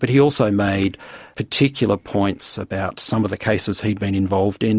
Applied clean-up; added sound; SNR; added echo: none; none; none; none.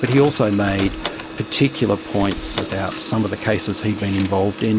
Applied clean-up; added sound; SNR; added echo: none; Door + Printer; 11 dB; none.